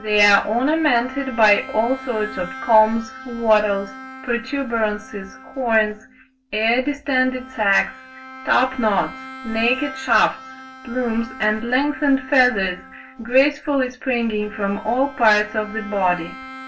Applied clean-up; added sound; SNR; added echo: none; Bowed string instrument; 17 dB; reverberation time 0.2 s.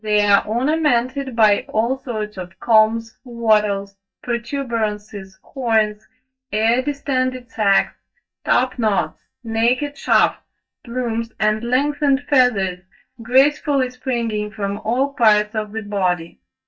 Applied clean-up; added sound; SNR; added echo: neural mask model DeepFilterNet 3.